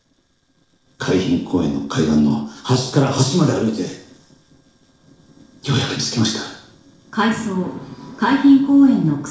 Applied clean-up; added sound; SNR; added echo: neural separator model SepFormer DNS4.